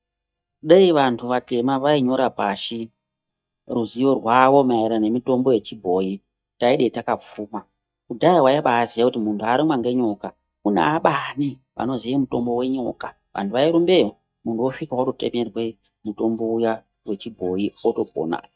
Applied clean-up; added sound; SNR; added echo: neural mask model DeepFilterNet 3.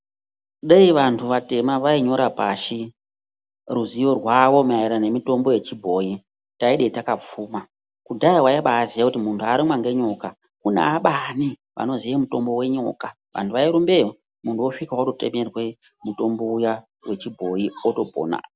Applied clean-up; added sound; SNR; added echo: none; none; none; none.